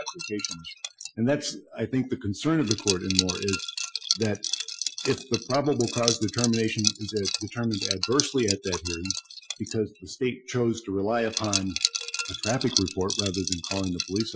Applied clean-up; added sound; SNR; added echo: classical method Wiener filter.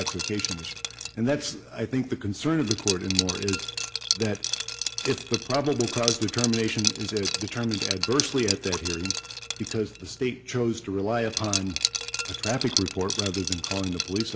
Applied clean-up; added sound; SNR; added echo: none; Liquid; 3 dB; none.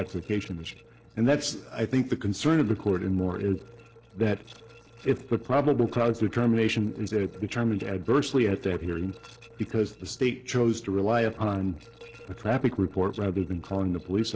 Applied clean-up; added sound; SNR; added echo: neural separator model SepFormer DNS4.